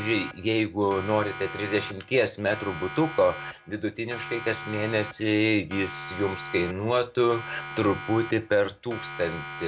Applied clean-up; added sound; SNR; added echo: none; Siren; 12 dB; none.